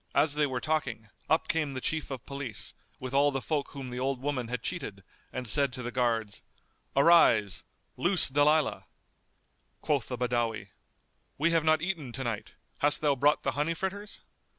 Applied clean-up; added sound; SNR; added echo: none; none; none; none.